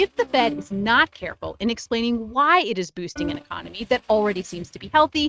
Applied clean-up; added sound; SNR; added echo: neural mask model RNNoise.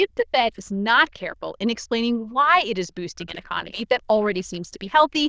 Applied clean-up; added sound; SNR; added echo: neural diffusion model UNIVERSE++.